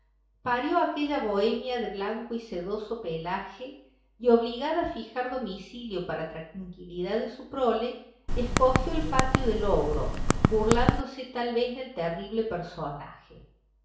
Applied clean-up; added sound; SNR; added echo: none; Typing; -4 dB; reverberation time 0.6 s.